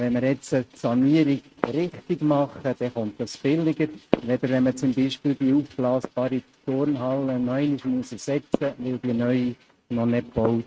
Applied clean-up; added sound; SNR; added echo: neural mask model RNNoise.